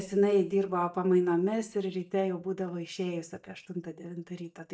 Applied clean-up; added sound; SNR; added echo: neural mask model DeepFilterNet 3.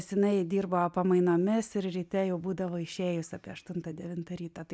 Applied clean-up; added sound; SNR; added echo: none; none; none; none.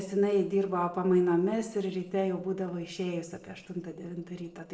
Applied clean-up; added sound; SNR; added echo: neural separator model SepFormer DNS4.